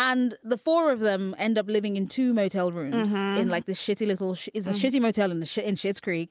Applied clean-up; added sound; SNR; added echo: none; none; none; none.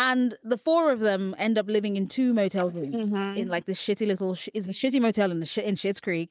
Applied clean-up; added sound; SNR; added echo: neural mask model DeepFilterNet 3.